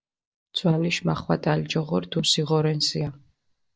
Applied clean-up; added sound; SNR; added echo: neural mask model DeepFilterNet 3.